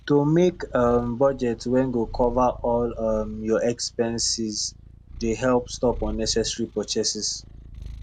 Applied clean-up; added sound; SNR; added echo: none; Purr; 14 dB; none.